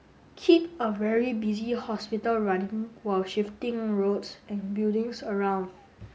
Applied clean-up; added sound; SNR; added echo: none; none; none; none.